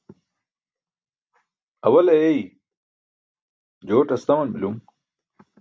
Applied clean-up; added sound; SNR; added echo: none; none; none; none.